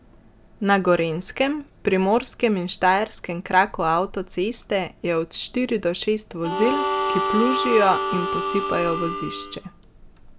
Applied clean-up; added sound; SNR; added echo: none; Harmonica; 2 dB; none.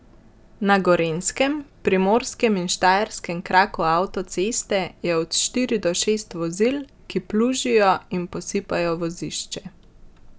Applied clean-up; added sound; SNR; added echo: none; none; none; none.